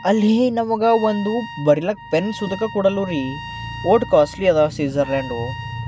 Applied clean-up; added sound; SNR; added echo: none; Trumpet; 16 dB; none.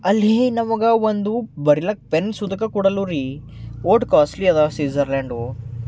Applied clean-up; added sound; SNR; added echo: none; none; none; none.